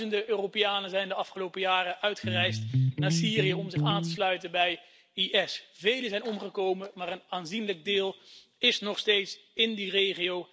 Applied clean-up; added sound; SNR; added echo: none; Electric guitar; -1 dB; none.